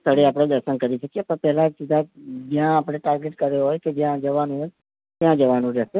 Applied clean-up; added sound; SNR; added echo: none; none; none; none.